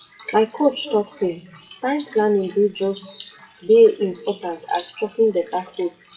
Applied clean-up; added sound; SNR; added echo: classical method WPE with log-MMSE.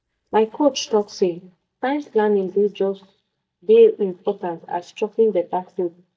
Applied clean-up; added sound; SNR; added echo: neural mask model DeepFilterNet 3.